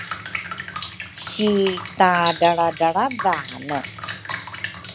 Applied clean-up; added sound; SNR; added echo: none; Drip; 9 dB; none.